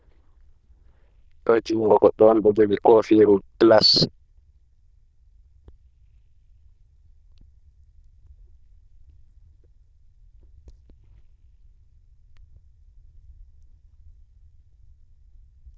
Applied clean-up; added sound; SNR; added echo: neural diffusion model UNIVERSE++.